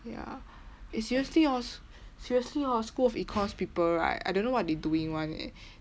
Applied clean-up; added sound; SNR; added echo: none; none; none; none.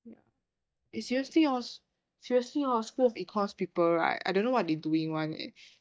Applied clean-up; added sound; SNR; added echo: neural mask model DeepFilterNet 3.